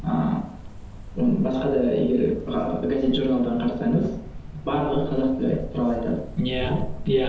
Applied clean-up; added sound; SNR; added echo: none; Cricket; 11 dB; reverberation time 1.2 s.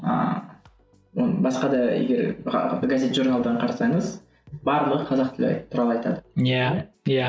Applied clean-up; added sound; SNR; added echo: none; none; none; none.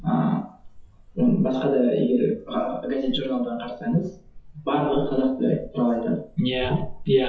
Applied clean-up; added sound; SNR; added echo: classical method WPE with log-MMSE.